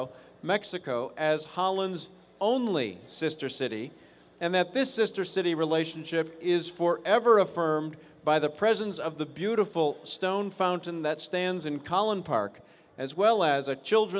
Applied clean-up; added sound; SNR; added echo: none; none; none; none.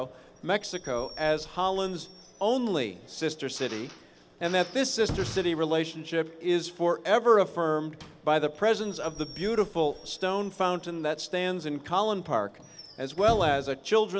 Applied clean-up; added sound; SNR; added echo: none; Squeak / Slam / Wood + Drill; 17 dB; none.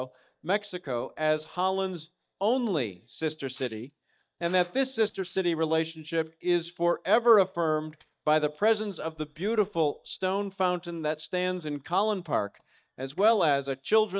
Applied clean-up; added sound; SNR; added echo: neural mask model DeepFilterNet 3.